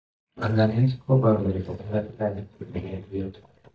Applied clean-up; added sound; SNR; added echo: neural mask model DeepFilterNet 3.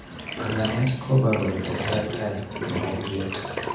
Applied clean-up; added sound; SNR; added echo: none; Bathtub (filling or washing); 6 dB; reverberation time 0.9 s.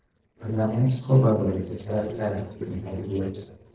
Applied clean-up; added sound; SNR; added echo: neural separator model SepFormer DNS4.